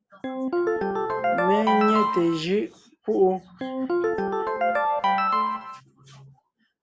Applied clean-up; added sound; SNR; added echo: none; Ringtone; -4 dB; none.